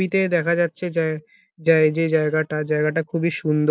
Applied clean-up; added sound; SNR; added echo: none; none; none; none.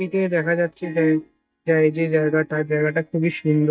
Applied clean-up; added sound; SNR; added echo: neural mask model DeepFilterNet 3.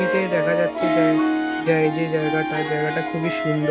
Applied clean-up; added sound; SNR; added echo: none; Wind instrument, woodwind instrument + Harp; -1 dB; none.